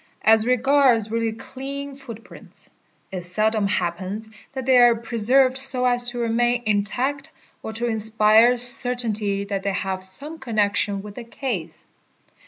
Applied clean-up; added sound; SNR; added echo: none; none; none; none.